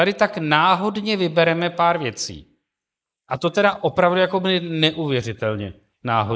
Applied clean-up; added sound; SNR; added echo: neural mask model Resemble Enhance denoiser.